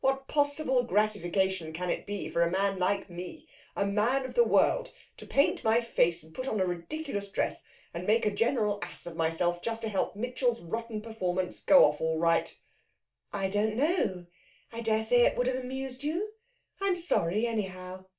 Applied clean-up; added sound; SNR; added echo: none; Gunshot, gunfire; 19 dB; reverberation time 0.3 s.